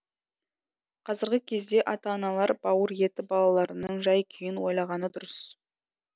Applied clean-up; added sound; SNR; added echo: none; none; none; none.